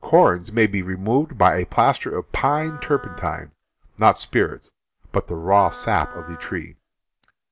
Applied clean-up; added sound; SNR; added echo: none; Wind instrument, woodwind instrument; 19 dB; none.